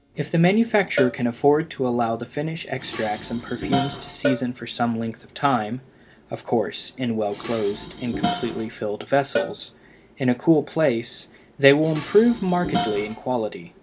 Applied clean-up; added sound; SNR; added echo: none; Dishes, pots, and pans + Cowbell; 10 dB; none.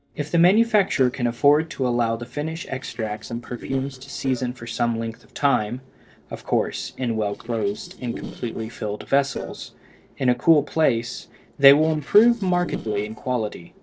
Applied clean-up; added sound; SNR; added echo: neural separator model SepFormer DNS4.